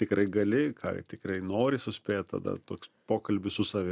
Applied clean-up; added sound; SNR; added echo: none; Chime; -4 dB; none.